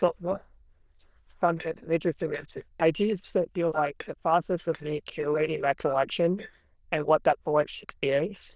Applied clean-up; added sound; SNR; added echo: neural diffusion model UNIVERSE++.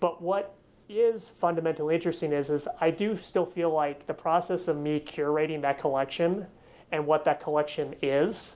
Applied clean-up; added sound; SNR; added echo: none; none; none; none.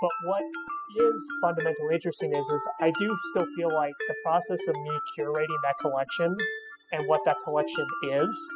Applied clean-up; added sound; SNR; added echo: classical method spectral subtraction.